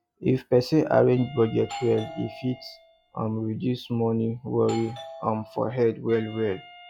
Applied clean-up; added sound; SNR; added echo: classical method log-MMSE.